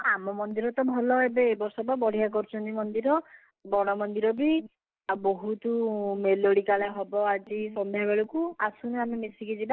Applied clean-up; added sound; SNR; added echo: neural mask model Resemble Enhance denoiser.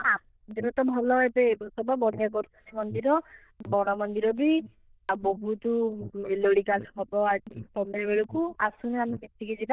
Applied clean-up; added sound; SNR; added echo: neural diffusion model UNIVERSE++.